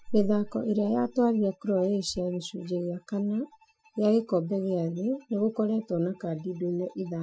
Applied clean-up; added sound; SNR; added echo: classical method Wiener filter.